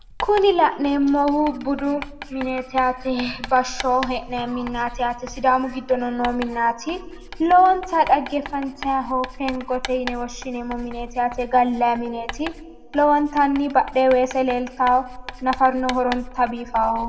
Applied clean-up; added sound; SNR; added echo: none; Writing; 14 dB; reverberation time 1.1 s.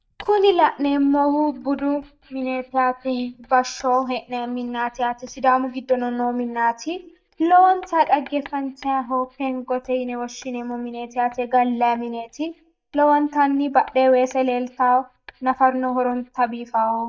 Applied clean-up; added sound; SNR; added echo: neural mask model DeepFilterNet 3.